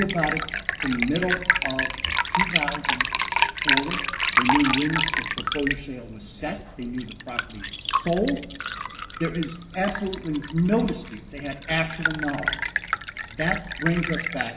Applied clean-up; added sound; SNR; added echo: none; Liquid; -1 dB; reverberation time 2.4 s.